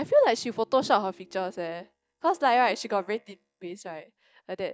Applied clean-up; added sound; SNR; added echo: neural mask model DeepFilterNet 3.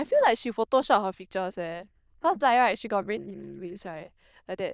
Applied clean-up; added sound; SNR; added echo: neural diffusion model UNIVERSE++.